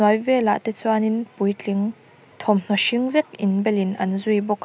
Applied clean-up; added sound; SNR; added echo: none; none; none; none.